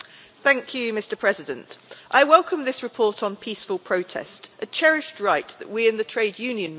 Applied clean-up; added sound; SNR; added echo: none; none; none; none.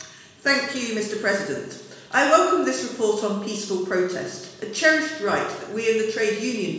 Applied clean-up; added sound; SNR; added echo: none; none; none; reverberation time 1.1 s.